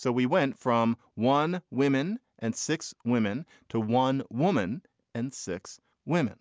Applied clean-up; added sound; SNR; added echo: none; none; none; none.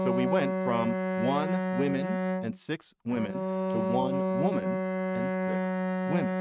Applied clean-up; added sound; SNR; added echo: neural mask model RNNoise.